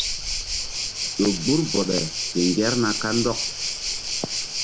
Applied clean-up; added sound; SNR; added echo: none; Waves, surf + Cricket; 2 dB; none.